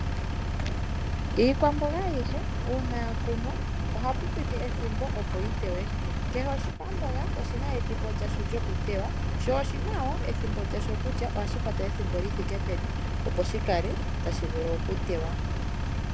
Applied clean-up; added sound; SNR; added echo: none; Engine; -5 dB; none.